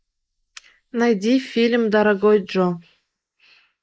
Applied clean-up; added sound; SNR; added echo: neural mask model Resemble Enhance denoiser.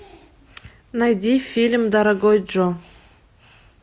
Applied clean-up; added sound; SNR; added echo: none; none; none; none.